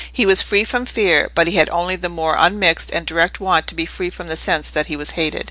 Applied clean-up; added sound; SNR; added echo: none; none; none; none.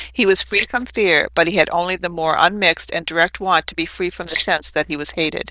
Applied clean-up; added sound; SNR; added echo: neural diffusion model UNIVERSE++.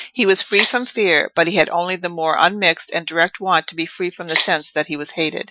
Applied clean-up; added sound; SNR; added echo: classical method Wiener filter.